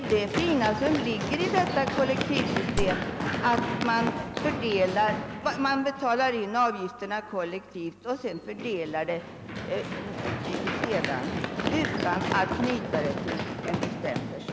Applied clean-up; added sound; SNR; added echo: none; Wood + Run; 3 dB; none.